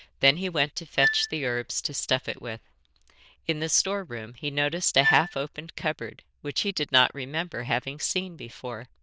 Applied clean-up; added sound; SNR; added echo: neural diffusion model UNIVERSE++.